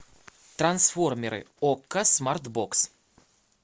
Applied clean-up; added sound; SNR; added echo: none; none; none; none.